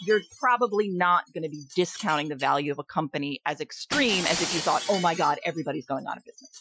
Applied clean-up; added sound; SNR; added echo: classical method Wiener filter.